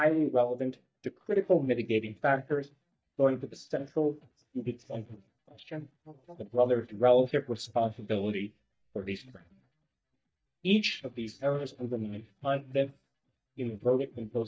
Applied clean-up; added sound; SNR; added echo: neural mask model DeepFilterNet 3.